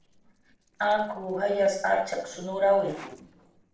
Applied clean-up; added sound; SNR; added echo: neural separator model SepFormer DNS4.